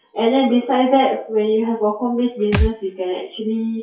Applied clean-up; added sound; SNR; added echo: classical method WPE with log-MMSE.